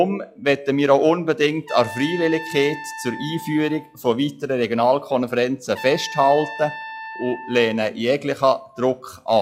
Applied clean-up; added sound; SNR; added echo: classical method log-MMSE.